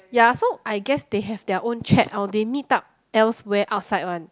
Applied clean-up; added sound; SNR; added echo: none; none; none; none.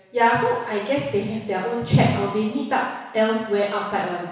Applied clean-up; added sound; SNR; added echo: none; none; none; reverberation time 1.1 s.